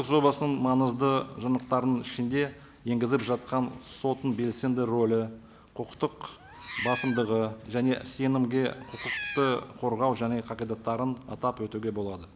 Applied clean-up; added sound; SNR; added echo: none; Meow; 10 dB; none.